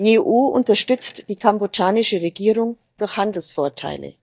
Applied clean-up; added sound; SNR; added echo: neural mask model DeepFilterNet 3.